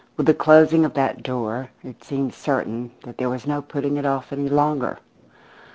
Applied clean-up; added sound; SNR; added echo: none; none; none; none.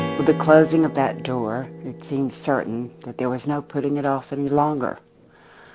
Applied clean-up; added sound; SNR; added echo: none; Strum; 12 dB; none.